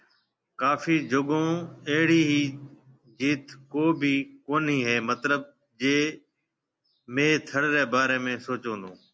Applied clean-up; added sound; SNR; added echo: none; none; none; none.